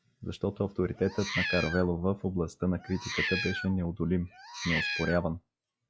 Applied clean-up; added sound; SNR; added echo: classical method log-MMSE.